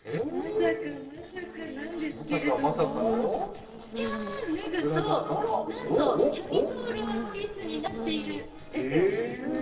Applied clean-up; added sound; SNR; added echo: neural separator model SepFormer DNS4.